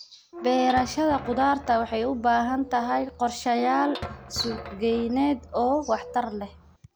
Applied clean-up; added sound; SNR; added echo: none; Squeak / Thump, thud; 14 dB; none.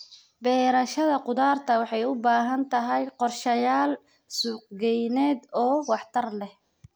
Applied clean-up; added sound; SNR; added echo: none; none; none; none.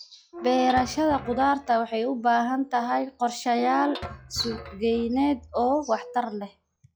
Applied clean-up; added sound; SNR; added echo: classical method log-MMSE.